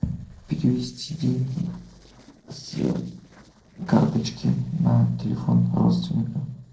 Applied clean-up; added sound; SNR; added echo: neural separator model SepFormer DNS4.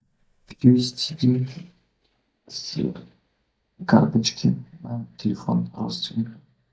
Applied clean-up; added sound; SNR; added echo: neural mask model DeepFilterNet 3.